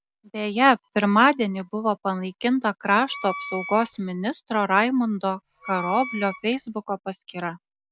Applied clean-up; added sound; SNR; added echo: none; Wind instrument, woodwind instrument; 13 dB; none.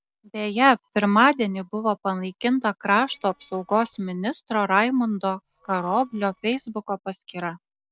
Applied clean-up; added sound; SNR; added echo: neural separator model SepFormer DNS4.